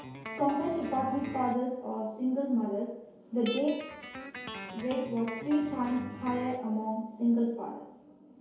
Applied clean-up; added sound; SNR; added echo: none; Guitar; 13 dB; reverberation time 2.4 s.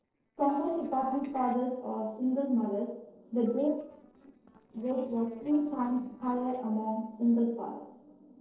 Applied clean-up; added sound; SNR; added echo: neural separator model SepFormer DNS4.